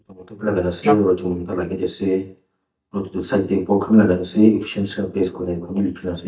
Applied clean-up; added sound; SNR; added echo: neural mask model DeepFilterNet 3.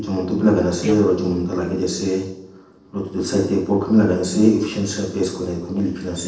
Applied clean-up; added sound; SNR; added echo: neural separator model SepFormer DNS4.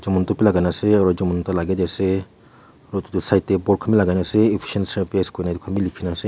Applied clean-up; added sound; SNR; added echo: none; none; none; none.